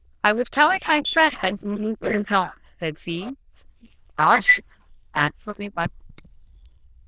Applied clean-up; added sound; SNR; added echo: neural diffusion model UNIVERSE++.